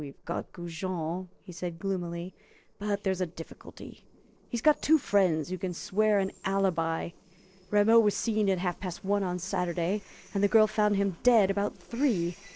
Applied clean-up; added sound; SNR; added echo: neural separator model SepFormer DNS4.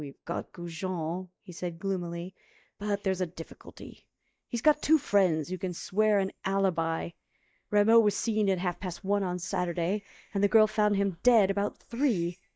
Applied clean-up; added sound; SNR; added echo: neural mask model DeepFilterNet 3.